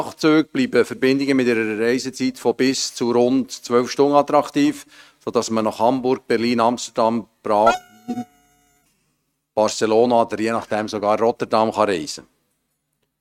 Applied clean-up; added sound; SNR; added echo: neural mask model RNNoise.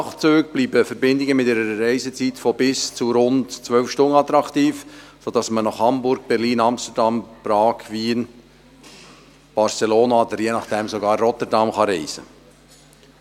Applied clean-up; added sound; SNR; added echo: none; none; none; none.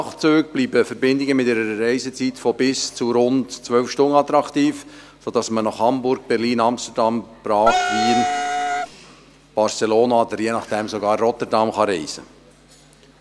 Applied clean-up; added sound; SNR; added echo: none; Wind instrument, woodwind instrument; 0 dB; none.